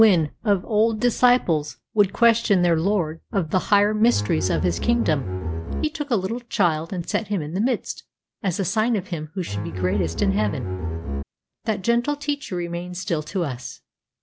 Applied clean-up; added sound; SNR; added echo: none; Bowed string instrument; 3 dB; none.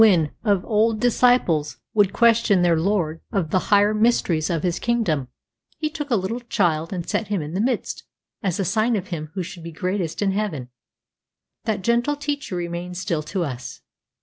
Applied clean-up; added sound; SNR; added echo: none; none; none; none.